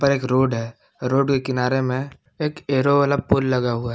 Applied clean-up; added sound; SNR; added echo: none; none; none; none.